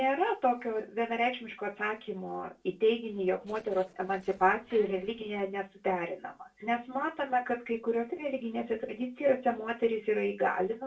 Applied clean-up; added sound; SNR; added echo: neural separator model SepFormer DNS4.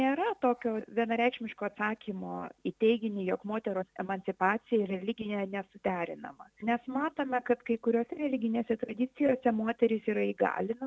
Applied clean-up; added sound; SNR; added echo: none; none; none; none.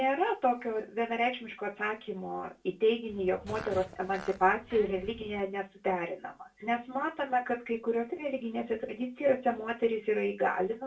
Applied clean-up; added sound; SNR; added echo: none; Fart; 15 dB; reverberation time 0.2 s.